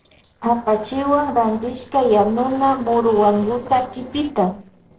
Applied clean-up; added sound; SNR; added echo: neural separator model SepFormer DNS4.